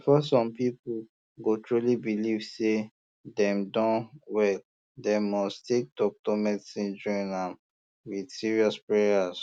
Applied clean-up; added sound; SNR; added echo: none; none; none; none.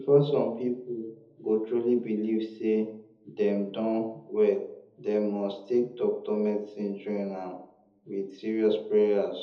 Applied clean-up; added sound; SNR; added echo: none; none; none; reverberation time 0.8 s.